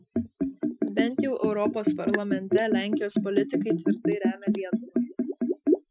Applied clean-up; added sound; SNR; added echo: classical method Wiener filter.